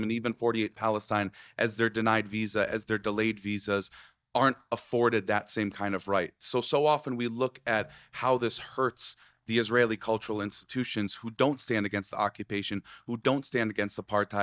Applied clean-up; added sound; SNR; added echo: neural mask model DeepFilterNet 3.